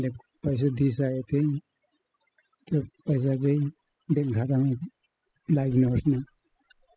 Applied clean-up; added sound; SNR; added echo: classical method spectral subtraction.